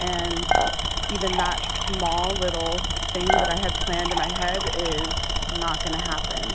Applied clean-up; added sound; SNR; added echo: none; Tools + Dishes, pots, and pans / Chink, clink; -4 dB; none.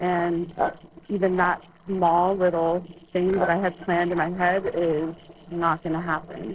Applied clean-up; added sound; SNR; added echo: neural separator model SepFormer DNS4.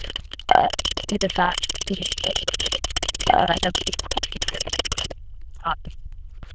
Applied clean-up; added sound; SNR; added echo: neural diffusion model UNIVERSE++.